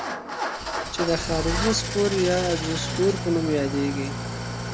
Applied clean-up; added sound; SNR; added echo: none; Idling / Engine starting; 3 dB; none.